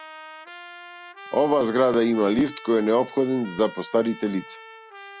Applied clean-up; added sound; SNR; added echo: none; Trumpet; 18 dB; none.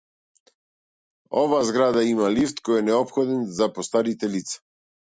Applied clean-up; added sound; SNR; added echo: none; none; none; none.